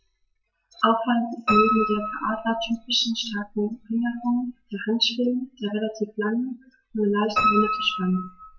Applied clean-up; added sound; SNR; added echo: classical method log-MMSE.